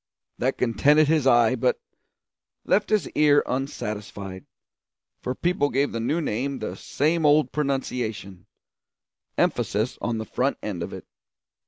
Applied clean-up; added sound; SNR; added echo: none; none; none; none.